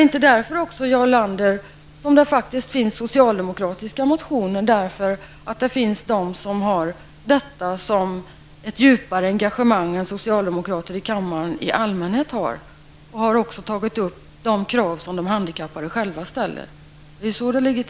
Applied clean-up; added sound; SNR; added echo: none; none; none; none.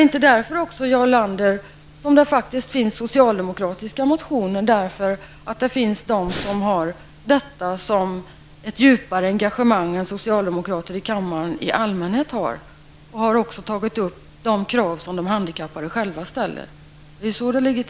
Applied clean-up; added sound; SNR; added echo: none; Breathing; 7 dB; none.